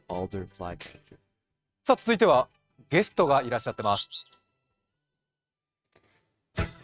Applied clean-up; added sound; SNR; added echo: neural mask model RNNoise.